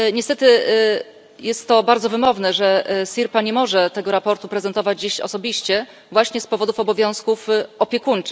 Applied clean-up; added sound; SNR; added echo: none; none; none; none.